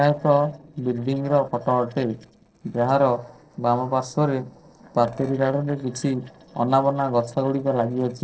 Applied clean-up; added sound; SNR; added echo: neural separator model SepFormer DNS4.